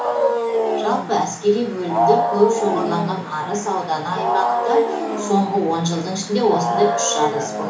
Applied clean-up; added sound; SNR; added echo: none; Wild animals; 1 dB; reverberation time 0.8 s.